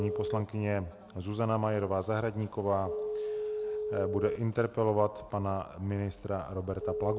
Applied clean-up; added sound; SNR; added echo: none; Telephone; 7 dB; none.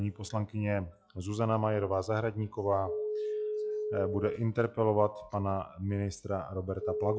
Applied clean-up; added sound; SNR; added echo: classical method log-MMSE.